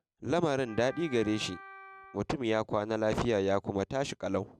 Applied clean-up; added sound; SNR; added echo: none; Wind instrument, woodwind instrument; 18 dB; none.